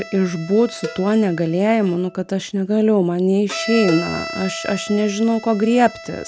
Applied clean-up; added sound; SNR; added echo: none; Cowbell + Bowed string instrument; 13 dB; none.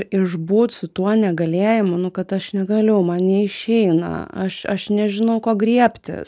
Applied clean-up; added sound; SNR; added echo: none; none; none; none.